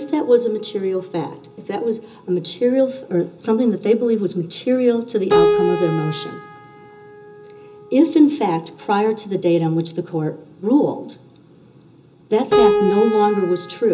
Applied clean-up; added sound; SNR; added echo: none; Keyboard (musical); 6 dB; reverberation time 0.2 s.